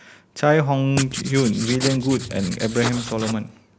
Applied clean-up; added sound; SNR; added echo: none; Writing; 8 dB; none.